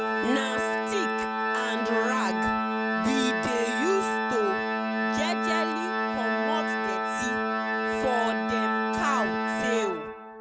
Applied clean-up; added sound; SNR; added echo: none; Organ; -4 dB; none.